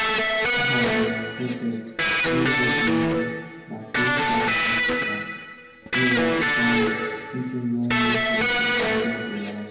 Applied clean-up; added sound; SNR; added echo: none; Electric guitar; -5 dB; reverberation time 0.9 s.